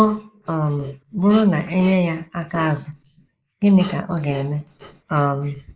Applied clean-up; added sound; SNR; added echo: neural mask model Resemble Enhance denoiser.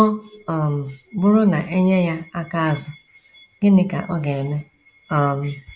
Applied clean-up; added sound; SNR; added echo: none; none; none; none.